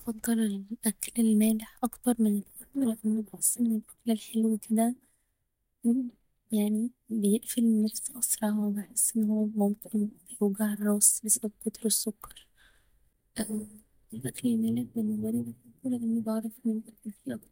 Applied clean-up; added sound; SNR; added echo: neural mask model DeepFilterNet 3.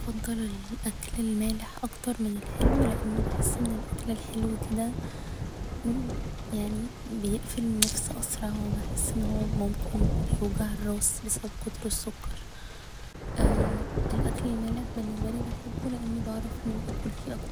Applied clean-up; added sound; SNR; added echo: none; Glass + Thunder; -2 dB; none.